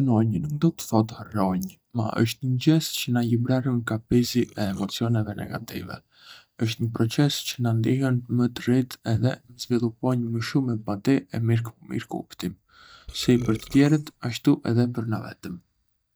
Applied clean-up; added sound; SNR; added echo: neural mask model DeepFilterNet 3.